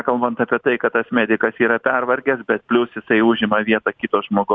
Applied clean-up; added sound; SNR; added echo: none; none; none; none.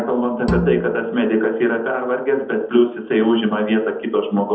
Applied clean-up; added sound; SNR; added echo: none; Bowed string instrument; 6 dB; reverberation time 0.8 s.